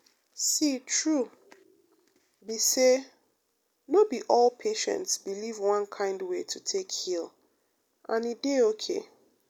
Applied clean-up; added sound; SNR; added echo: none; none; none; none.